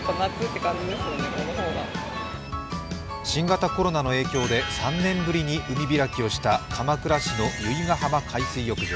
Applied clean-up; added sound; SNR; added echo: none; none; none; none.